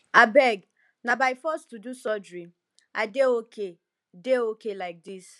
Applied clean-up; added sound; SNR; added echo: none; none; none; none.